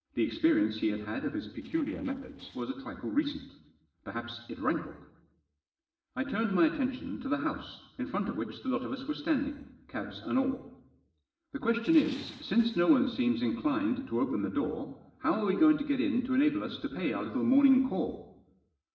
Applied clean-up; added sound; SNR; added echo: neural separator model SepFormer DNS4.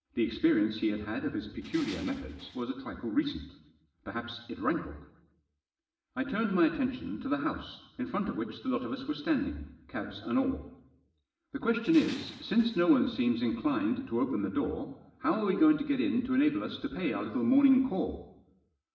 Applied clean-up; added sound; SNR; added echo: none; Tools; 17 dB; reverberation time 0.8 s.